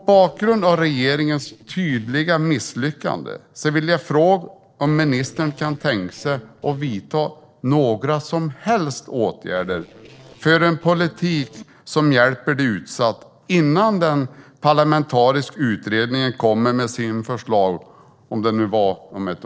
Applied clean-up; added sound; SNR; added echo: neural separator model SepFormer DNS4.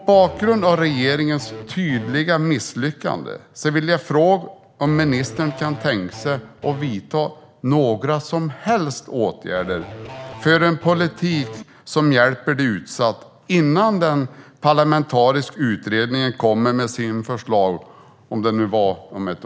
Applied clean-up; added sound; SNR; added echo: none; Electric guitar / Bass guitar; 16 dB; none.